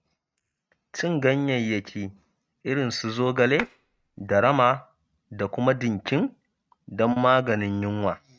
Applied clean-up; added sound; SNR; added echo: neural mask model RNNoise.